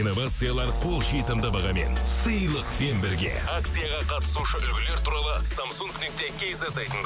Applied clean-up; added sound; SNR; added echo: none; Brass instrument; 15 dB; none.